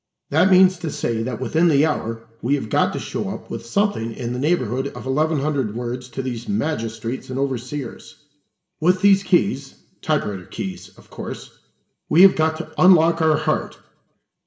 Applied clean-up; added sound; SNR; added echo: none; none; none; reverberation time 0.6 s.